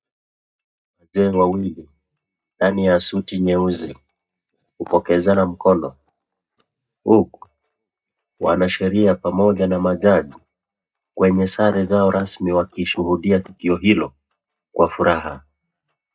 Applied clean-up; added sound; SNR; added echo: neural mask model DeepFilterNet 3.